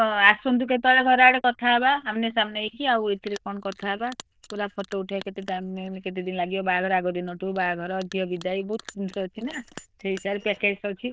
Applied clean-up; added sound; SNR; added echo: neural diffusion model UNIVERSE++.